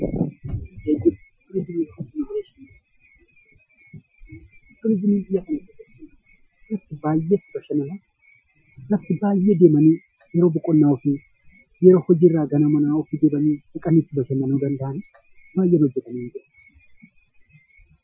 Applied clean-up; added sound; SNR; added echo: classical method Wiener filter.